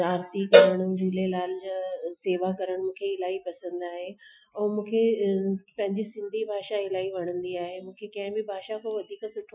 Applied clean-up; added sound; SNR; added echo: classical method Wiener filter.